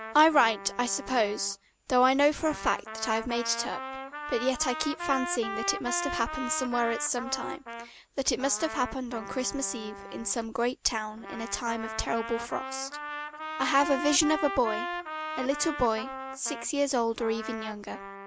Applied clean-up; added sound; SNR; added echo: none; Trumpet; 9 dB; none.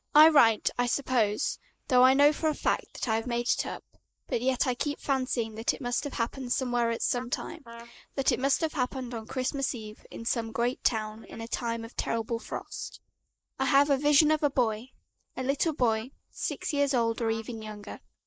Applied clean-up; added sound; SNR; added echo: neural mask model Resemble Enhance denoiser.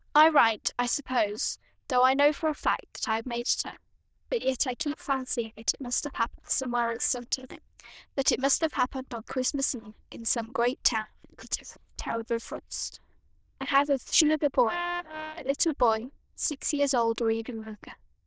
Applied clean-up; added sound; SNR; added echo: neural diffusion model UNIVERSE++.